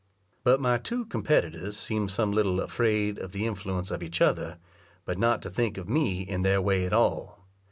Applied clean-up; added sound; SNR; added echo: none; none; none; none.